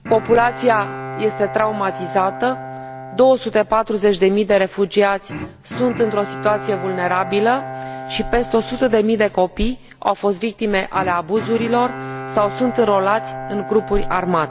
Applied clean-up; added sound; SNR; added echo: none; Bowed string instrument; 12 dB; none.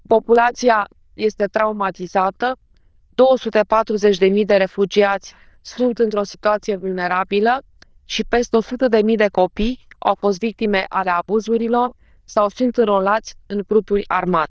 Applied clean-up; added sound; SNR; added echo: neural diffusion model UNIVERSE++.